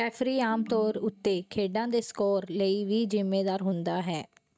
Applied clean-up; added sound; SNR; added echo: neural mask model RNNoise.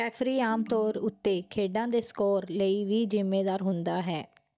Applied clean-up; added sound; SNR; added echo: neural mask model DeepFilterNet 3.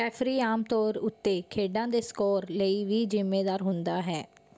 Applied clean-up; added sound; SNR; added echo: none; none; none; none.